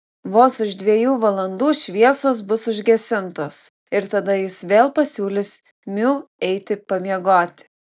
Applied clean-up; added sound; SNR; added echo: none; none; none; none.